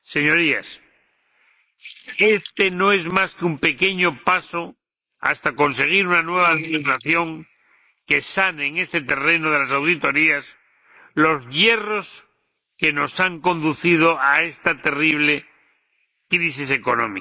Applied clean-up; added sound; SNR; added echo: neural mask model Resemble Enhance denoiser.